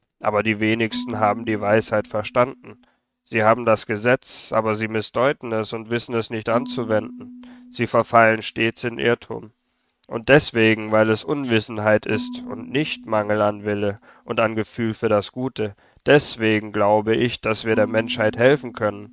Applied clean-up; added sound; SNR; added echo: neural mask model RNNoise.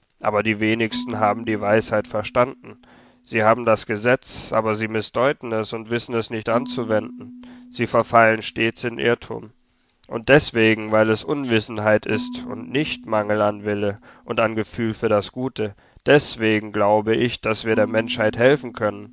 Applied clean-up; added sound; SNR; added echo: none; Marimba, xylophone / Wood; 18 dB; none.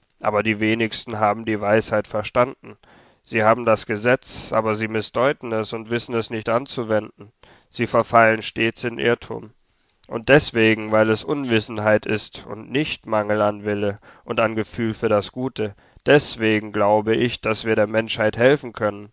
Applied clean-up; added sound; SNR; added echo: none; none; none; none.